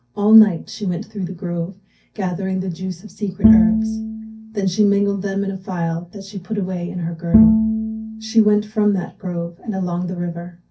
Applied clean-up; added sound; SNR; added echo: none; Bowed string instrument; -2 dB; reverberation time 0.3 s.